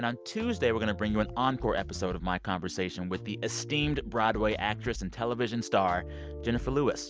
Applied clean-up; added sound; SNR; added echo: none; none; none; none.